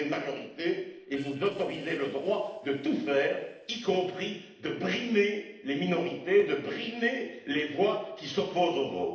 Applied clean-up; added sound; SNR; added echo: neural separator model SepFormer DNS4.